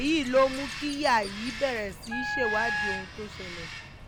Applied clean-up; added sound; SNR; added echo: none; Wind instrument, woodwind instrument + Bird vocalization, bird call, bird song; 5 dB; none.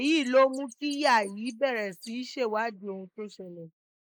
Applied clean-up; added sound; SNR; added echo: neural mask model Resemble Enhance denoiser.